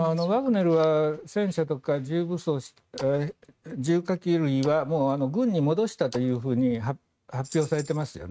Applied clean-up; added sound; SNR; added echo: neural mask model RNNoise.